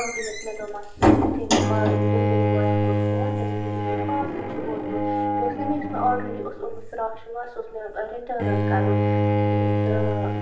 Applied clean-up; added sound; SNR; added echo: none; Bowed string instrument; -2 dB; reverberation time 0.7 s.